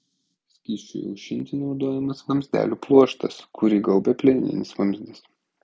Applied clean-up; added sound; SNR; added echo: none; none; none; none.